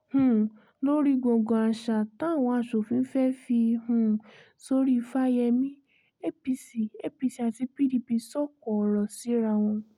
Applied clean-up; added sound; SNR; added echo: none; none; none; none.